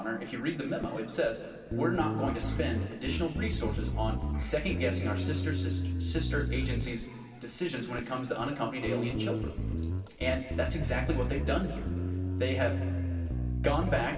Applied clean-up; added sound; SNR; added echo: none; Bass guitar; 0 dB; reverberation time 2.7 s.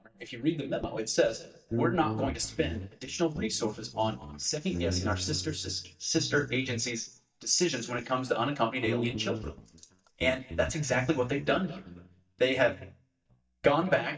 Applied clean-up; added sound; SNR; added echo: neural mask model DeepFilterNet 3.